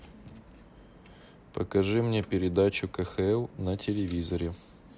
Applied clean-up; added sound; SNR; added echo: none; none; none; none.